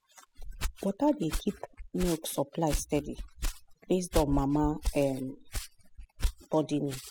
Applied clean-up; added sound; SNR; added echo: classical method spectral subtraction.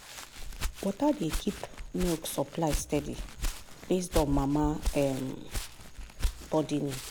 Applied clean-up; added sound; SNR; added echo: none; Walk, footsteps; 4 dB; none.